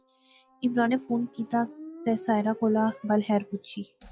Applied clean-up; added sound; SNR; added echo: classical method log-MMSE.